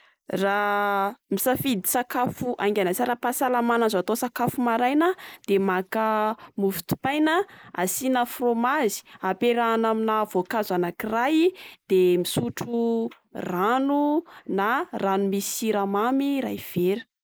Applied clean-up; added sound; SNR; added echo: neural mask model Resemble Enhance denoiser.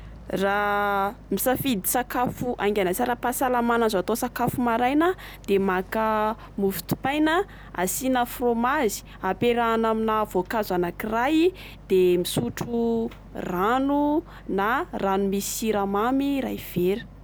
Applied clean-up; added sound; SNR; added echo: none; Boat, Water vehicle; 20 dB; none.